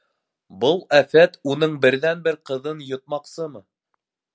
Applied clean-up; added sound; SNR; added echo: none; none; none; none.